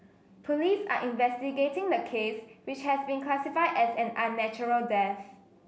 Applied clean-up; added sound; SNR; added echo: none; none; none; none.